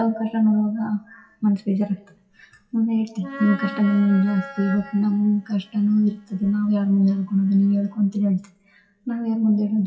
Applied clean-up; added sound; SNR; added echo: classical method WPE with log-MMSE.